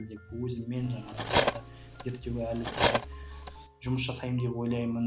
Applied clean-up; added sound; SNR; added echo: none; Cutlery, silverware; -1 dB; none.